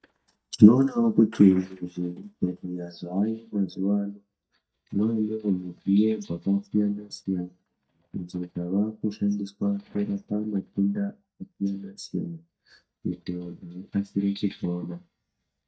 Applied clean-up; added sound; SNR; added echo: neural mask model DeepFilterNet 3.